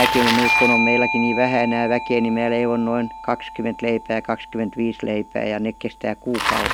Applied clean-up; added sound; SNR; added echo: none; Bell / Doorbell + Bicycle; 3 dB; none.